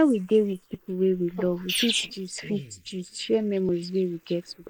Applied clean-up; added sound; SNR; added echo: neural mask model Resemble Enhance denoiser.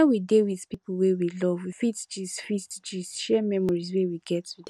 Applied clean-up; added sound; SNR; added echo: none; none; none; none.